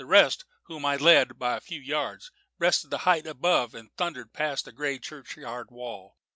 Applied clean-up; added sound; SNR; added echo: none; none; none; none.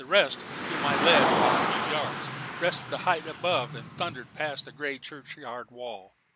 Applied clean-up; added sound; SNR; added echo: none; Car; 1 dB; none.